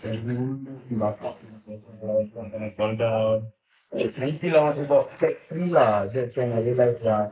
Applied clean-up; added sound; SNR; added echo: neural mask model Resemble Enhance denoiser.